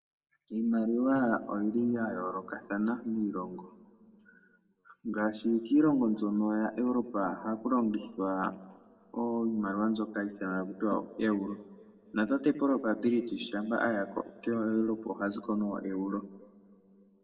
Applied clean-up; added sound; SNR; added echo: none; none; none; reverberation time 1.4 s.